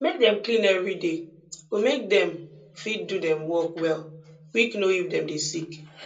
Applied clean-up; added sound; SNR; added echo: none; none; none; reverberation time 0.2 s.